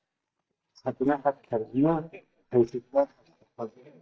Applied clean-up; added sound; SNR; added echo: neural mask model DeepFilterNet 3.